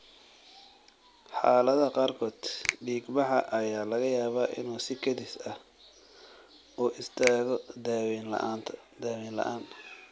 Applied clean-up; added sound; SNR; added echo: none; Finger snapping; 11 dB; none.